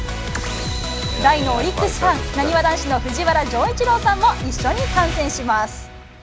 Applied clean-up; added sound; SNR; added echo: none; none; none; none.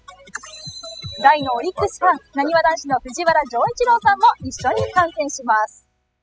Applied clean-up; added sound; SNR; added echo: classical method spectral subtraction.